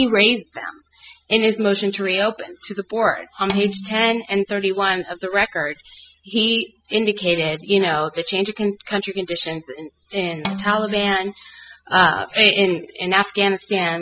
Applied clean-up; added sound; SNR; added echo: classical method spectral subtraction.